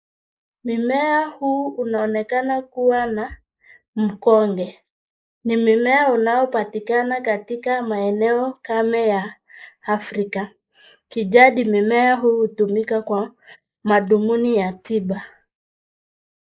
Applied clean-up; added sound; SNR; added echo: neural mask model Resemble Enhance denoiser.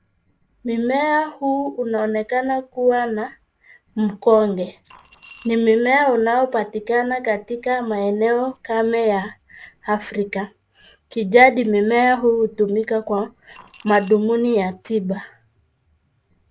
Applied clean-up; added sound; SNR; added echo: neural separator model SepFormer DNS4.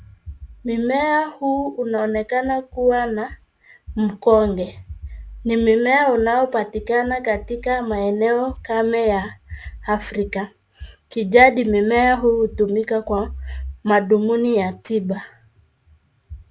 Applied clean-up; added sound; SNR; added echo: none; none; none; none.